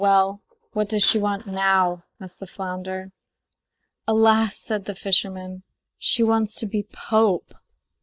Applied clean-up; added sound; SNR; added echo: neural mask model DeepFilterNet 3.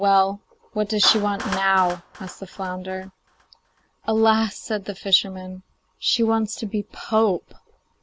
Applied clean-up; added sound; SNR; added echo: none; Clapping; 16 dB; none.